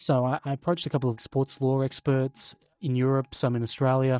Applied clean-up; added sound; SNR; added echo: neural mask model DeepFilterNet 3.